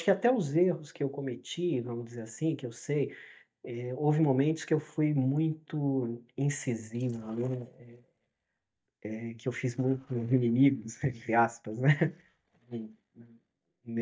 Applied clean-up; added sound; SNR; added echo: neural mask model DeepFilterNet 3.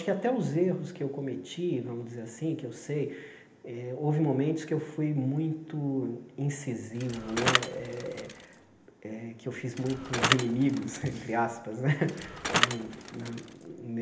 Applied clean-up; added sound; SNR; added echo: none; Bicycle; 2 dB; reverberation time 0.8 s.